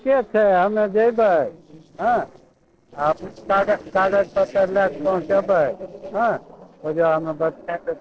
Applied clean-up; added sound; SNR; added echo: neural separator model SepFormer DNS4.